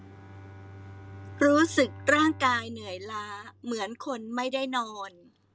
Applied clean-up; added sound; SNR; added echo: none; Bowed string instrument; 18 dB; none.